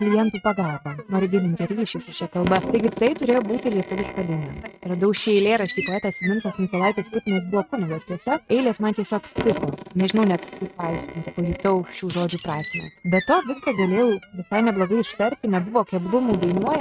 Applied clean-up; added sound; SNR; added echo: neural mask model RNNoise.